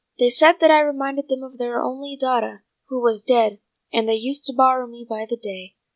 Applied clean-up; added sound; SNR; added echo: none; none; none; none.